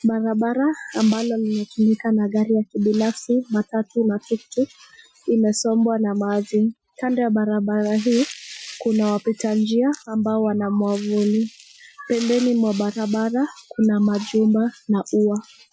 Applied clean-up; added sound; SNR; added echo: classical method Wiener filter.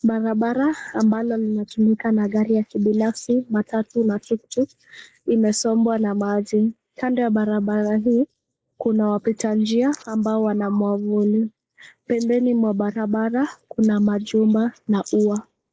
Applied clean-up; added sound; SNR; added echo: neural mask model Resemble Enhance denoiser.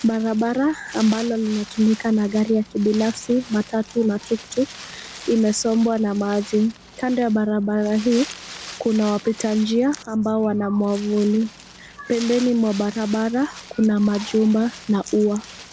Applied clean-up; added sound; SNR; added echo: none; Wind; 18 dB; none.